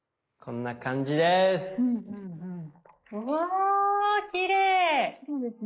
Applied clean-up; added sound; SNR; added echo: neural mask model Resemble Enhance denoiser.